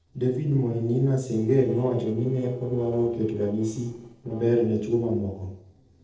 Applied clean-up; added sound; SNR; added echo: neural separator model SepFormer DNS4.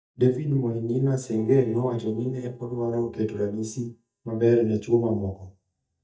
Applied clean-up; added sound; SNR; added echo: neural mask model DeepFilterNet 3.